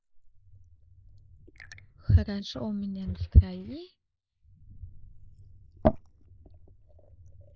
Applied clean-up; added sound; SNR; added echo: neural mask model Resemble Enhance denoiser.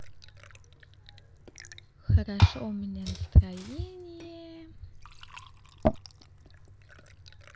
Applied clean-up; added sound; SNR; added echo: none; Fill (with liquid) / Glass; 9 dB; none.